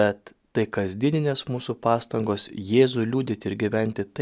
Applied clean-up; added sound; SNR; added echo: none; none; none; none.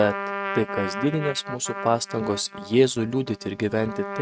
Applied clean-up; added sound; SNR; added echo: neural mask model RNNoise.